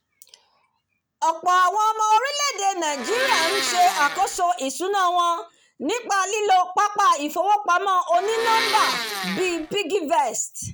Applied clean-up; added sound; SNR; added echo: none; Domestic sounds, home sounds; 6 dB; none.